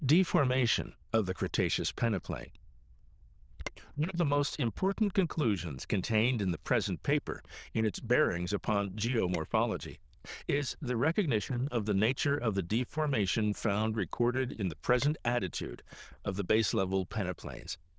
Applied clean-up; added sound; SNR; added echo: neural diffusion model UNIVERSE++.